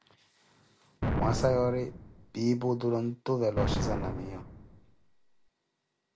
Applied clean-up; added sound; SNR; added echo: none; Explosion; 2 dB; none.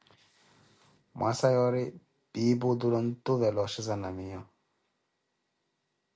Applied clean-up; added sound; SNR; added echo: none; none; none; none.